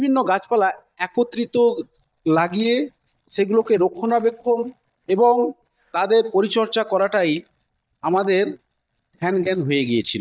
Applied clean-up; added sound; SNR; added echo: neural mask model DeepFilterNet 3.